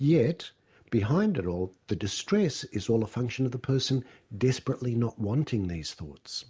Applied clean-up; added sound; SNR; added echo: neural mask model Resemble Enhance denoiser.